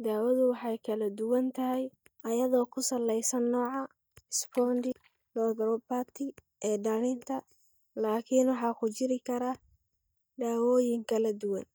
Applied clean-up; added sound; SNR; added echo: neural mask model DeepFilterNet 3.